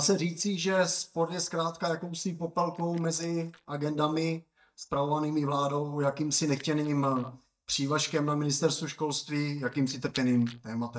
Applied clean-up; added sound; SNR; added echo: neural mask model DeepFilterNet 3.